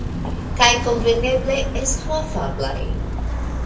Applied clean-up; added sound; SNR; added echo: none; Walk, footsteps; 2 dB; reverberation time 0.2 s.